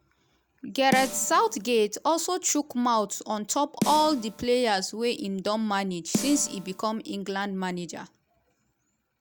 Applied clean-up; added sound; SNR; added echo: none; Snare drum; 10 dB; none.